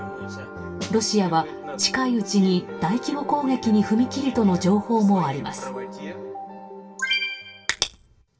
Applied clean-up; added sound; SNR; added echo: none; Snare drum; 14 dB; reverberation time 0.2 s.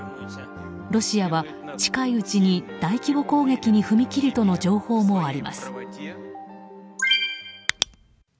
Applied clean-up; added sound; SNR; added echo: none; none; none; none.